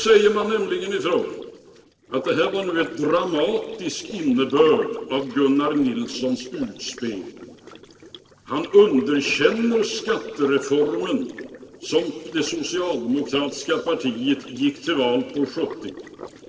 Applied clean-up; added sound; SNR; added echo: neural separator model SepFormer DNS4.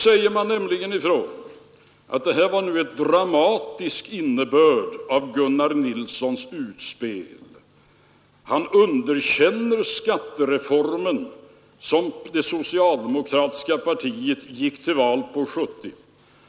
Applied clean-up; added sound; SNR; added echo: none; none; none; none.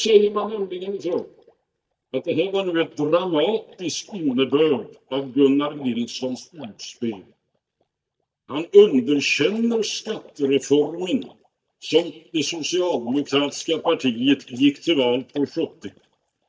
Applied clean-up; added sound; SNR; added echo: neural mask model DeepFilterNet 3.